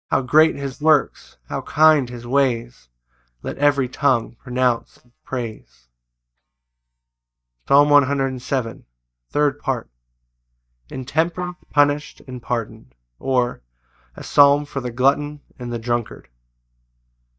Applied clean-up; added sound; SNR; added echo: neural mask model DeepFilterNet 3.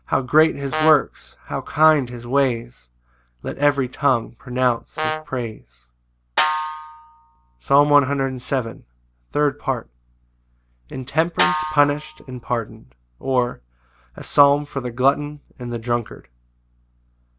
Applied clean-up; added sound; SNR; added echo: none; Brass instrument + Snare drum; 4 dB; none.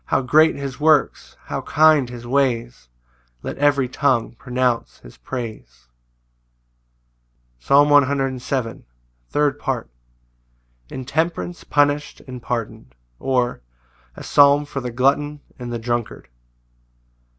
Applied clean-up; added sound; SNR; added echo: none; none; none; none.